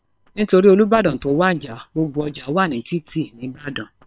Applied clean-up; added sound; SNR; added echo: neural separator model SepFormer WHAM!.